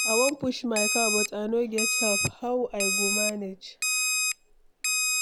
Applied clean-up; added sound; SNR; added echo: none; Alarm; -2 dB; none.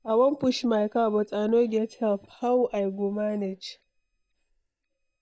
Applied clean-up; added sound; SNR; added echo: neural mask model DeepFilterNet 3.